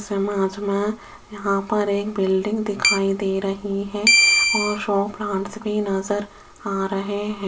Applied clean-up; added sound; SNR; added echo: none; Keyboard (musical); -3 dB; reverberation time 0.2 s.